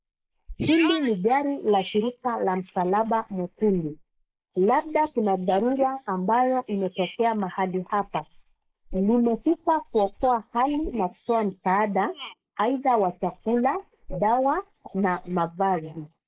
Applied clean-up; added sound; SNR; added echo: neural mask model Resemble Enhance denoiser.